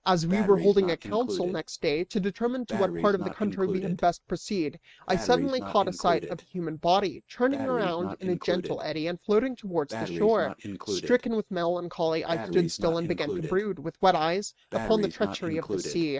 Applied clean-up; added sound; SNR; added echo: neural mask model RNNoise.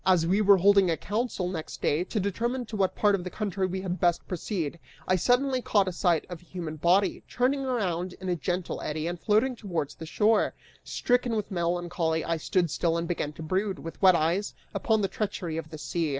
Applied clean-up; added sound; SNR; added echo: none; none; none; none.